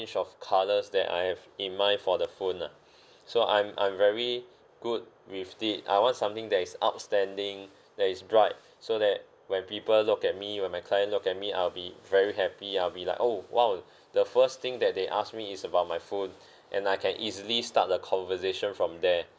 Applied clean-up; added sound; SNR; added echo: none; none; none; none.